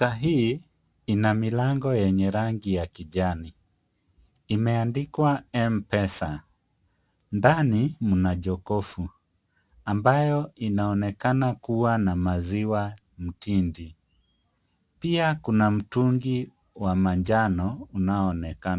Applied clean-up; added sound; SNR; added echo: none; none; none; none.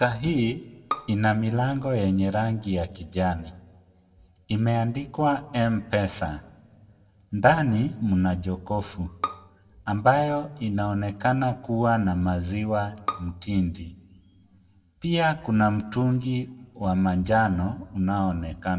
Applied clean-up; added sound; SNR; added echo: none; Bowed string instrument; 13 dB; reverberation time 0.7 s.